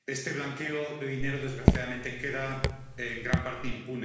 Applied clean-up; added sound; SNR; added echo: none; Raindrop / Drip; -4 dB; reverberation time 1.1 s.